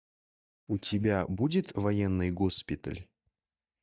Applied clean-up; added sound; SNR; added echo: neural mask model DeepFilterNet 3.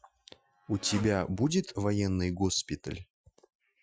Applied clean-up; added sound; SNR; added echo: classical method Wiener filter.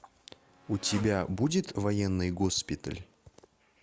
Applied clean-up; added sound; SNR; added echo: none; Motorcycle; 20 dB; none.